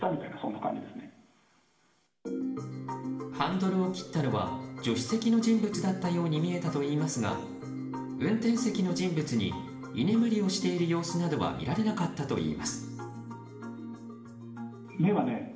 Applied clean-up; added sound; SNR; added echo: none; none; none; reverberation time 0.8 s.